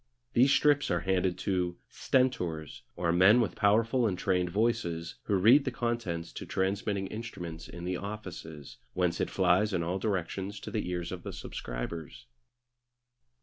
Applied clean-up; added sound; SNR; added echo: none; none; none; none.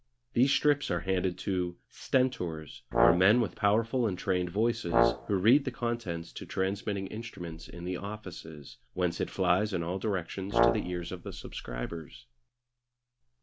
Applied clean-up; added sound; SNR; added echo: none; Brass instrument; 2 dB; none.